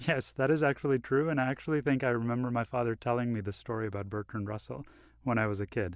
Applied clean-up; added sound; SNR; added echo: none; none; none; none.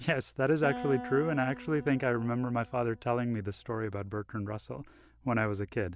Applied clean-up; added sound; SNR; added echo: none; Acoustic guitar; 14 dB; none.